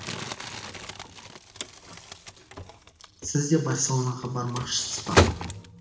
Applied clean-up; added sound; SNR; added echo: none; Crumpling, crinkling; 0 dB; reverberation time 1.0 s.